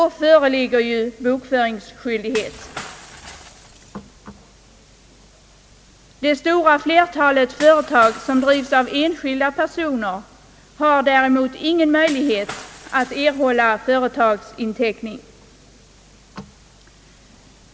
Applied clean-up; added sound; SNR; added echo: none; Shatter / Crushing; 18 dB; none.